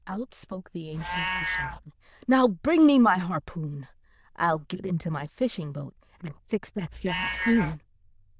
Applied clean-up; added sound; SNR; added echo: neural diffusion model UNIVERSE++.